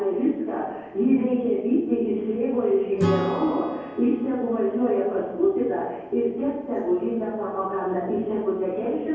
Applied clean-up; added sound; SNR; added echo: none; Acoustic guitar / Strum; 13 dB; reverberation time 1.3 s.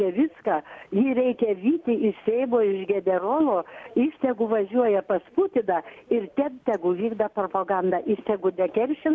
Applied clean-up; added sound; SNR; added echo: none; none; none; none.